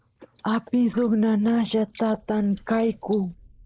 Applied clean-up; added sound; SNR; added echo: neural mask model Resemble Enhance denoiser.